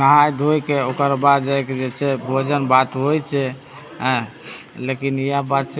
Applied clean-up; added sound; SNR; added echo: none; none; none; none.